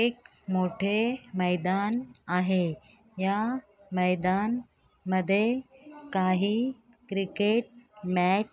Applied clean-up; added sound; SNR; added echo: none; none; none; none.